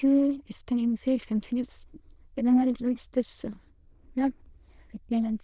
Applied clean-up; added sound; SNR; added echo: neural diffusion model UNIVERSE++.